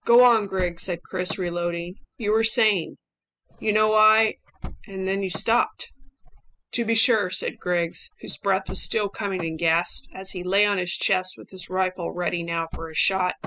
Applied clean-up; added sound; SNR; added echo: classical method spectral subtraction.